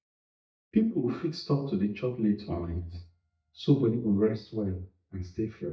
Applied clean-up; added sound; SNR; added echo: neural mask model DeepFilterNet 3.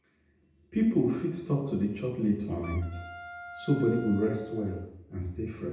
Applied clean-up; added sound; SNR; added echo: none; Wind instrument, woodwind instrument; 17 dB; reverberation time 0.8 s.